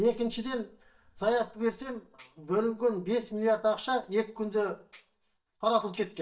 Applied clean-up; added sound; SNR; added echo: neural mask model DeepFilterNet 3.